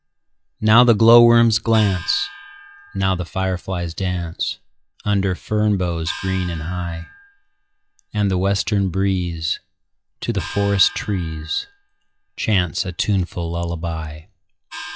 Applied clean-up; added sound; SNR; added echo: classical method log-MMSE.